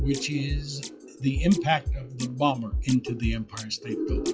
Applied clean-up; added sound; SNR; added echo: classical method WPE with log-MMSE.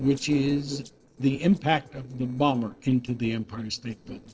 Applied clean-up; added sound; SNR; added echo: neural separator model SepFormer DNS4.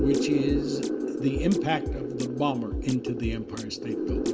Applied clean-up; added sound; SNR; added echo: none; Drum kit; 10 dB; reverberation time 0.6 s.